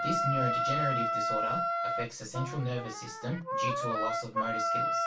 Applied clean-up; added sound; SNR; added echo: none; Wind instrument, woodwind instrument; -4 dB; reverberation time 0.2 s.